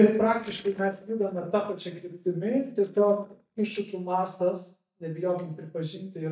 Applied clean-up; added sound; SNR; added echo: neural mask model DeepFilterNet 3.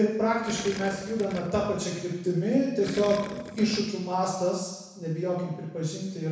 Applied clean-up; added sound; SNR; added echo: none; Gurgling; 13 dB; reverberation time 1.0 s.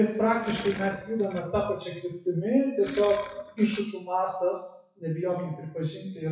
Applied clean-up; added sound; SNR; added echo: classical method WPE with log-MMSE.